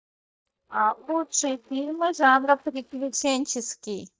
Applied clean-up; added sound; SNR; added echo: neural mask model DeepFilterNet 3.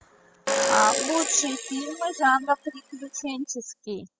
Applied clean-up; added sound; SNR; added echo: classical method spectral subtraction.